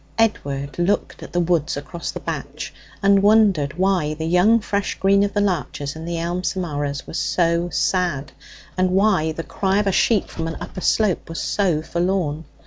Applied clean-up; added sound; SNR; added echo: none; none; none; none.